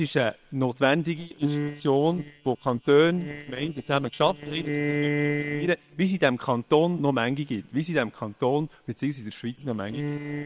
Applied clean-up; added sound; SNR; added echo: neural separator model SepFormer WHAM!.